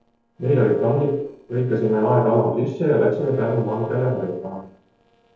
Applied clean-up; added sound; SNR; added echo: neural separator model SepFormer DNS4.